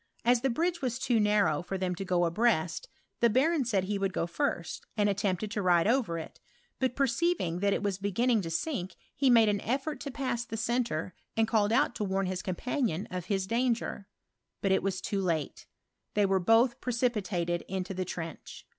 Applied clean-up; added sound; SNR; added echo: none; none; none; none.